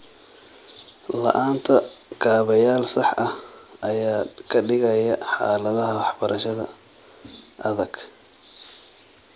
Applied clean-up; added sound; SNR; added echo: none; none; none; none.